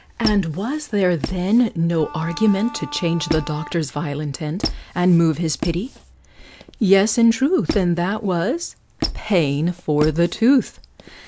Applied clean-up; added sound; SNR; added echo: none; Bowed string instrument + Squeak; 12 dB; none.